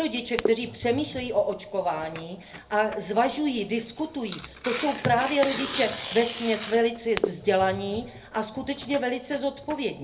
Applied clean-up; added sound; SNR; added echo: none; Tearing; 10 dB; reverberation time 0.3 s.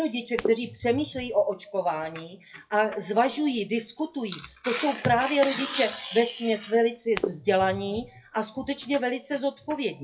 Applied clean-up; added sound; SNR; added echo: classical method WPE with log-MMSE.